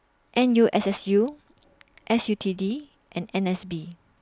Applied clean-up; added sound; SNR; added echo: none; none; none; none.